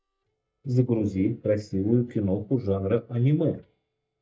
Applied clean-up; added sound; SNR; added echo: neural mask model DeepFilterNet 3.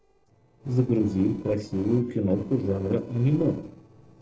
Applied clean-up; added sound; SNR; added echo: neural separator model SepFormer DNS4.